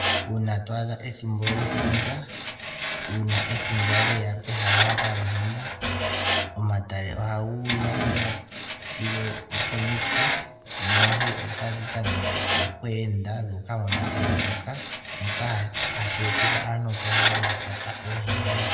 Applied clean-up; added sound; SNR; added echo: none; Screech; -3 dB; reverberation time 1.4 s.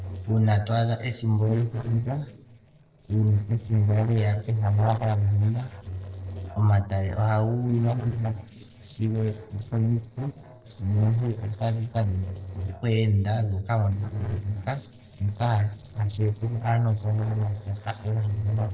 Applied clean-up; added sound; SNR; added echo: neural separator model SepFormer DNS4.